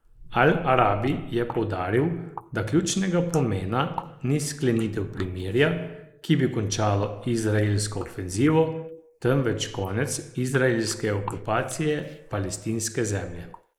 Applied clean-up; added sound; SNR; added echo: neural mask model Resemble Enhance denoiser.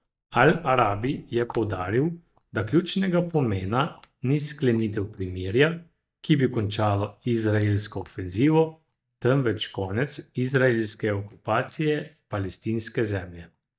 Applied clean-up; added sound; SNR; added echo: neural mask model DeepFilterNet 3.